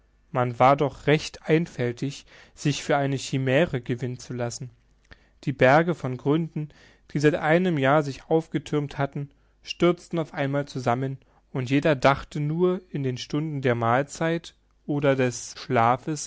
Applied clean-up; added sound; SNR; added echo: none; none; none; none.